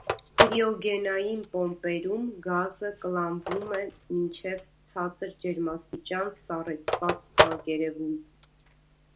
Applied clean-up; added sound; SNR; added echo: none; Telephone; 0 dB; none.